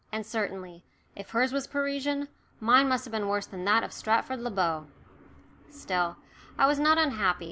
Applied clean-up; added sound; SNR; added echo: none; none; none; none.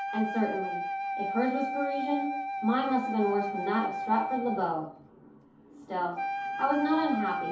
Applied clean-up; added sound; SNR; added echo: none; Wind instrument, woodwind instrument; 4 dB; reverberation time 0.5 s.